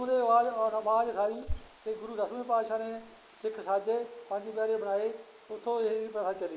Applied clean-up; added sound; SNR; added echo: neural mask model Resemble Enhance denoiser.